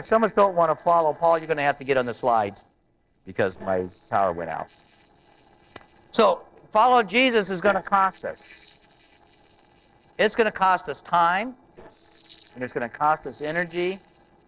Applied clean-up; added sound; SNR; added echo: neural separator model SepFormer DNS4.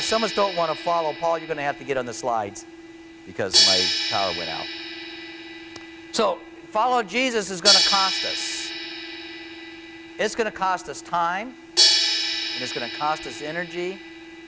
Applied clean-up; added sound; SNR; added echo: none; Crash cymbal; -1 dB; none.